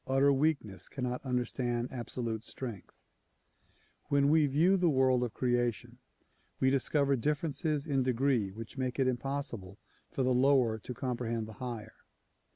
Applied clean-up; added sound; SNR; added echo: none; none; none; none.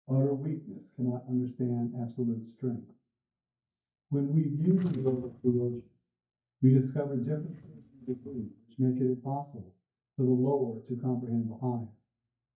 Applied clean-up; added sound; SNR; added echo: neural mask model DeepFilterNet 3.